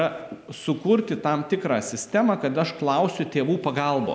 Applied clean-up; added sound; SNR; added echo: none; none; none; none.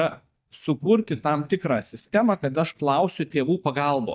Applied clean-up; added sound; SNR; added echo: neural mask model DeepFilterNet 3.